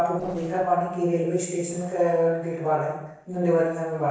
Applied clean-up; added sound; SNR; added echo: neural separator model SepFormer DNS4.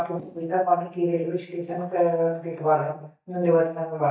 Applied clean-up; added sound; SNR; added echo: neural mask model DeepFilterNet 3.